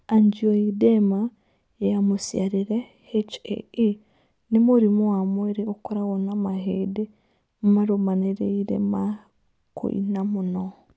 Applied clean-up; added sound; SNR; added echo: none; none; none; none.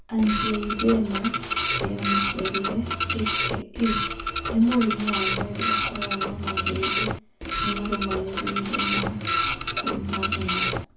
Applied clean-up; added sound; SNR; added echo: none; Printer; -4 dB; reverberation time 0.3 s.